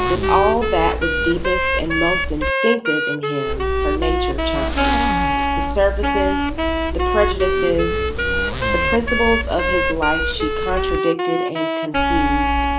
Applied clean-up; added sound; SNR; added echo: none; Zipper (clothing) + Wind instrument, woodwind instrument; -3 dB; none.